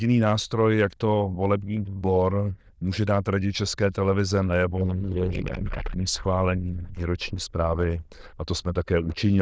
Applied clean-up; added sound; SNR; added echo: neural diffusion model UNIVERSE++.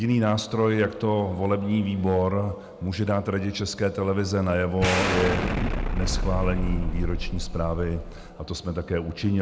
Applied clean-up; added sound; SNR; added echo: none; Explosion; 1 dB; none.